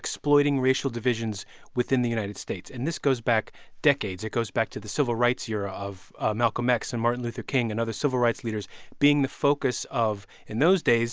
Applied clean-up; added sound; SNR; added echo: none; none; none; none.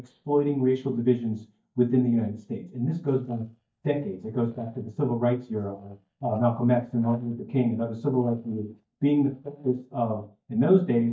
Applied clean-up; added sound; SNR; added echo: neural mask model DeepFilterNet 3.